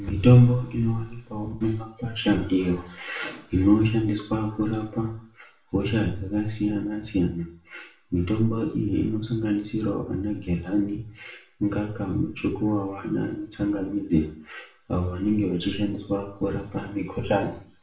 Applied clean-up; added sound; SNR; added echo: none; none; none; reverberation time 0.5 s.